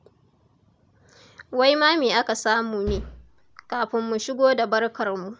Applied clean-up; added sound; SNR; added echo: none; Bass drum; 11 dB; none.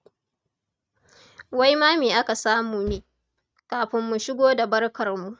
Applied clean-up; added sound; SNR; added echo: neural mask model RNNoise.